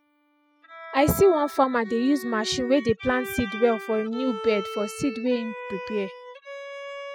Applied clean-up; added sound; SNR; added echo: classical method spectral subtraction.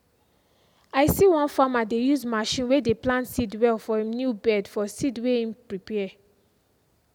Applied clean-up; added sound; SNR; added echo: none; none; none; none.